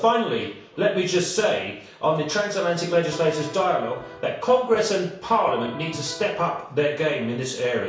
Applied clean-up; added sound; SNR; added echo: none; Electric guitar; 14 dB; reverberation time 0.6 s.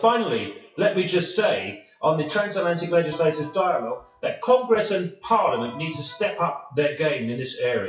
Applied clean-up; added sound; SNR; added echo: classical method WPE with log-MMSE.